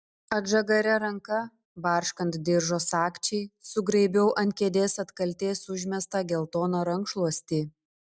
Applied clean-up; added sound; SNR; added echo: none; none; none; none.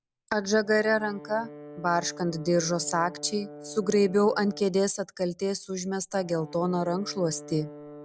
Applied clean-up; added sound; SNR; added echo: none; Brass instrument; 17 dB; none.